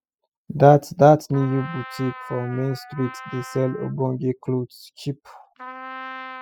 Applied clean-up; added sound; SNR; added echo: classical method spectral subtraction.